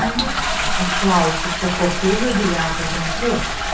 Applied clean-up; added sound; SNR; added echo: none; Toilet flush; 0 dB; reverberation time 0.4 s.